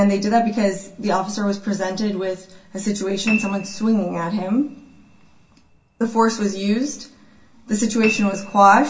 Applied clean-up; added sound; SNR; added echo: none; Piano; 16 dB; reverberation time 0.2 s.